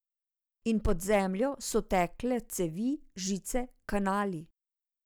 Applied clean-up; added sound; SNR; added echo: none; none; none; none.